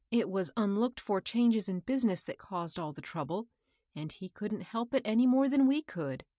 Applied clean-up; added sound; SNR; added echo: none; none; none; none.